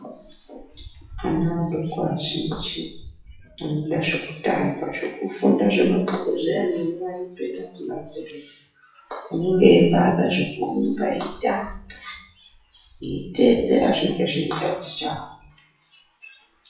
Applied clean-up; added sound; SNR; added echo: classical method WPE with log-MMSE.